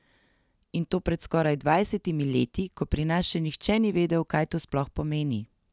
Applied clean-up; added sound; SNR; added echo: none; none; none; none.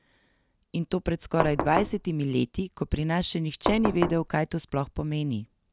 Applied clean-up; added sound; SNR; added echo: none; Knock; 3 dB; none.